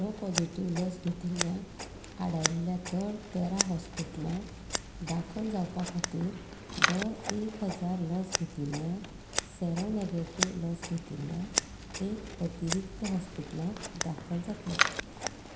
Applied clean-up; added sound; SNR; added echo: none; Scissors; 2 dB; reverberation time 0.9 s.